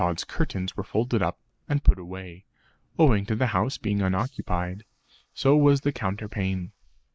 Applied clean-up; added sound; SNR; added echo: neural mask model Resemble Enhance denoiser.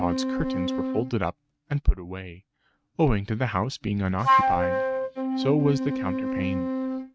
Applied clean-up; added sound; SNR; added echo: neural mask model RNNoise.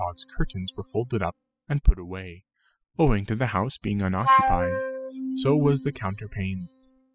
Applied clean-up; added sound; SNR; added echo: classical method spectral subtraction.